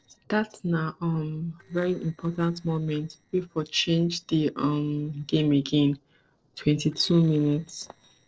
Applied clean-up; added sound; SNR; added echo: neural separator model SepFormer DNS4.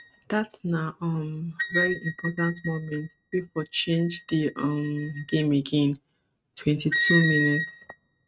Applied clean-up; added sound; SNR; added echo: neural mask model RNNoise.